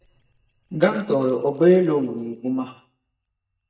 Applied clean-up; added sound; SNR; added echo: neural mask model DeepFilterNet 3.